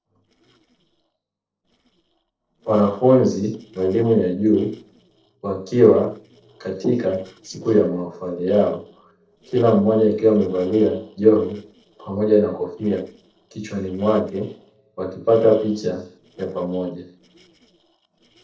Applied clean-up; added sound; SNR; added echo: neural separator model SepFormer DNS4.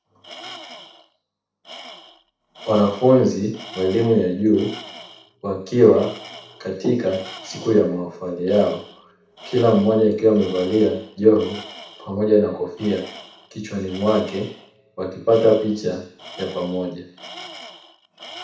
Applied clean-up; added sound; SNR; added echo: none; Tools; 19 dB; reverberation time 0.7 s.